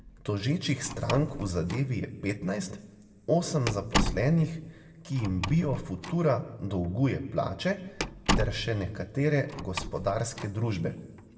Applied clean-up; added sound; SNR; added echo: none; Slam; 7 dB; reverberation time 1.2 s.